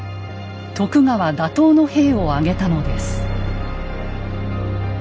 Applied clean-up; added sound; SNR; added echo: none; none; none; none.